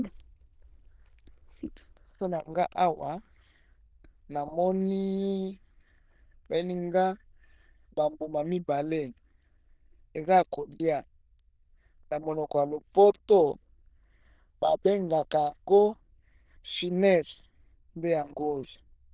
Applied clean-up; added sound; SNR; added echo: neural diffusion model UNIVERSE++.